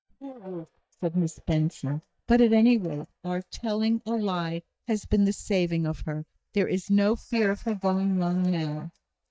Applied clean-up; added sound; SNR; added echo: neural mask model DeepFilterNet 3.